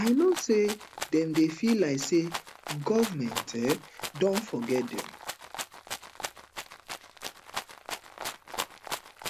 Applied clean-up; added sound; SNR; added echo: none; Rattle (instrument); 10 dB; none.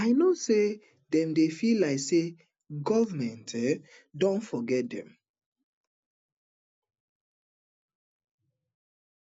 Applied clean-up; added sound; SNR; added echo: none; none; none; none.